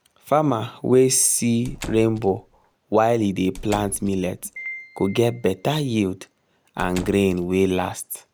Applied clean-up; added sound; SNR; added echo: none; Squeak / Slam / Wood + Piano; 17 dB; none.